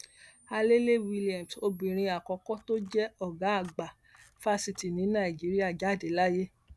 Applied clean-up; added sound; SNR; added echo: none; Camera; 20 dB; none.